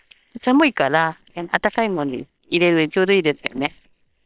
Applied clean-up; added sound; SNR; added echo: neural separator model SepFormer WHAM!.